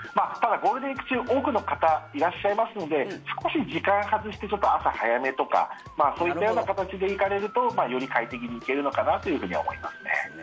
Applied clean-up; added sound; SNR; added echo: none; none; none; none.